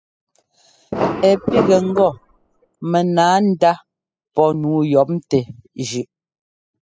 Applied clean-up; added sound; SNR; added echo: classical method spectral subtraction.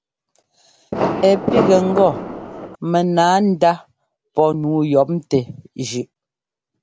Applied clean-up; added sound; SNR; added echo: none; Fireworks; 2 dB; none.